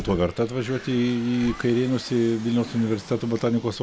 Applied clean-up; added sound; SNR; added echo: none; Bird + Aircraft; 20 dB; none.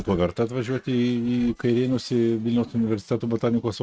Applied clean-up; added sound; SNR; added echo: neural mask model RNNoise.